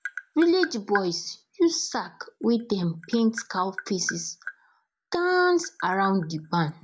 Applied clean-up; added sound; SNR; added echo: none; Tap; 14 dB; none.